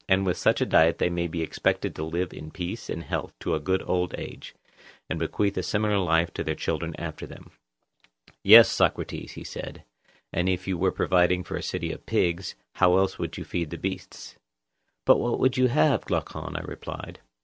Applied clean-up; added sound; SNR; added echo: none; none; none; none.